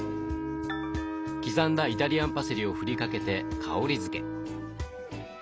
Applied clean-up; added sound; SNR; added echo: none; Wind instrument, woodwind instrument; 3 dB; none.